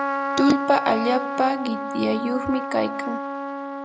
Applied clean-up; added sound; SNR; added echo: none; Trumpet; 4 dB; none.